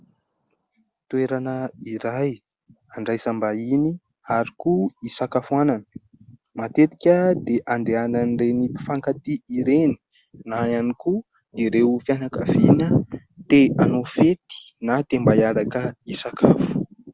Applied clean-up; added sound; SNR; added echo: none; none; none; none.